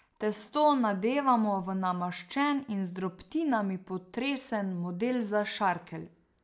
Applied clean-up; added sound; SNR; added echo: none; none; none; none.